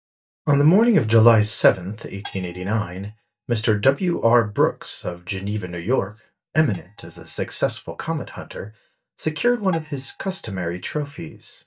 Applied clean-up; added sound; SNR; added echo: neural mask model DeepFilterNet 3.